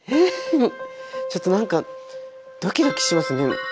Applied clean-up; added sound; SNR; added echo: none; none; none; none.